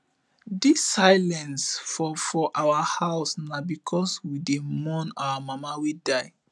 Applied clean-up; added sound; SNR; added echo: none; none; none; none.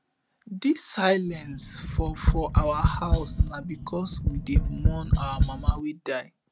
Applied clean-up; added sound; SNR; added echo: none; Tap; -5 dB; none.